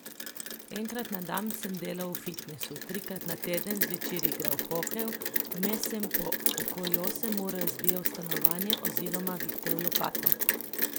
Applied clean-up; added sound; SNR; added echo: none; Rain; -5 dB; none.